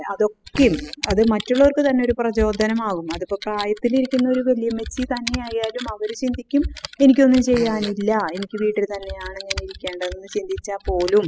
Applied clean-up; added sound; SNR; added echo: classical method spectral subtraction.